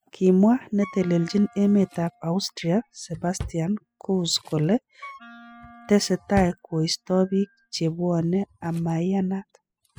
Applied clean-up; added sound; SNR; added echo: classical method spectral subtraction.